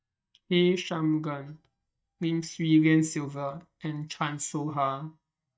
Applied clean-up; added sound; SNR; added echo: neural mask model DeepFilterNet 3.